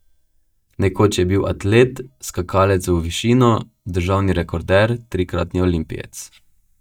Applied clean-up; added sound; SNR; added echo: neural mask model DeepFilterNet 3.